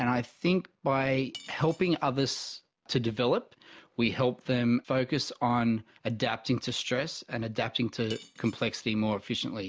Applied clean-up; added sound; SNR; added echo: none; Cutlery, silverware / Dishes, pots, and pans; 19 dB; none.